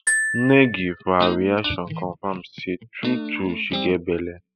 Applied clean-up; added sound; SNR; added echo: classical method spectral subtraction.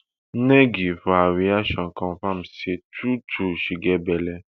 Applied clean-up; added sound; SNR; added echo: none; none; none; none.